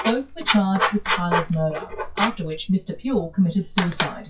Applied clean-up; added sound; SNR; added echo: classical method WPE with log-MMSE.